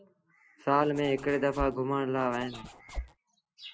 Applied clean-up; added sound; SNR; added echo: none; Zipper (clothing); 11 dB; none.